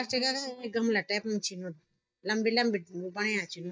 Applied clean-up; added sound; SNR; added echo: neural mask model DeepFilterNet 3.